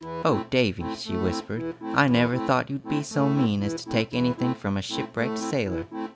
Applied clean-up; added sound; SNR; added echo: none; Accordion; 7 dB; none.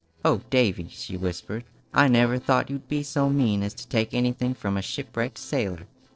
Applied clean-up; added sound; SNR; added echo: neural separator model SepFormer DNS4.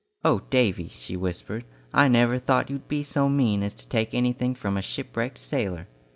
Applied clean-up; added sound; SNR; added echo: none; none; none; none.